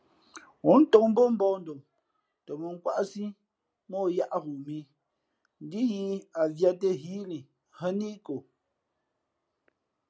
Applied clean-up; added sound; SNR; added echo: none; none; none; none.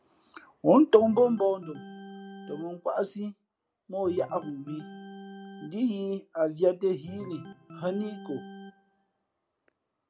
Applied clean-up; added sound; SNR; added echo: none; Organ; 18 dB; none.